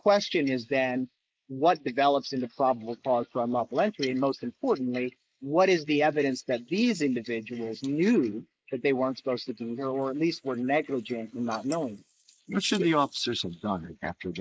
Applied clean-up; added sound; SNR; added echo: neural mask model Resemble Enhance denoiser.